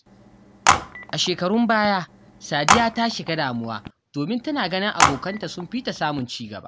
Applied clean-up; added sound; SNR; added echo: none; Telephone; 1 dB; none.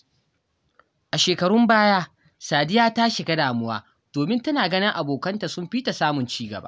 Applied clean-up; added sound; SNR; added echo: none; none; none; none.